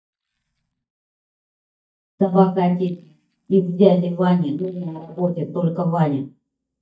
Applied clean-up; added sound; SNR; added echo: neural mask model DeepFilterNet 3.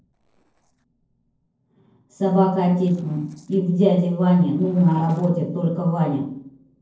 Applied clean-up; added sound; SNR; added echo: neural separator model SepFormer DNS4.